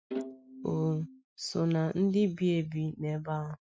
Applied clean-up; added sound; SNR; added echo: classical method Wiener filter.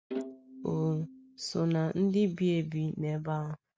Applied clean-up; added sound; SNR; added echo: none; Bowed string instrument; 13 dB; none.